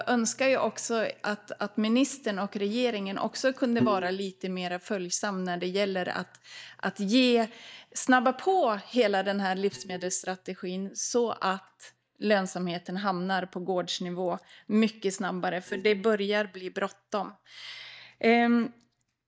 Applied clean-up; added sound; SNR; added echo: neural mask model DeepFilterNet 3.